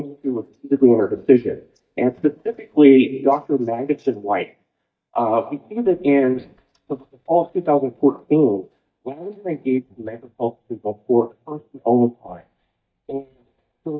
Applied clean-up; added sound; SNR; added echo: neural mask model DeepFilterNet 3.